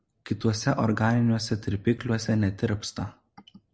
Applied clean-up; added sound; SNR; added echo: none; none; none; none.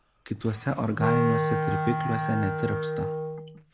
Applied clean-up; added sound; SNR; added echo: none; Wind instrument, woodwind instrument; 0 dB; none.